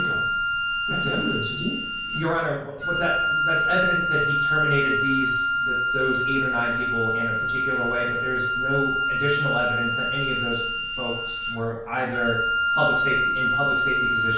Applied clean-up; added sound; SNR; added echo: none; Wind instrument, woodwind instrument; -5 dB; reverberation time 0.5 s.